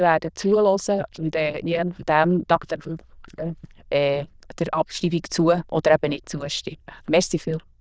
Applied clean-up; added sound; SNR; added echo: neural diffusion model UNIVERSE++.